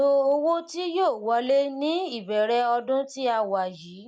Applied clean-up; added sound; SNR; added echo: none; none; none; none.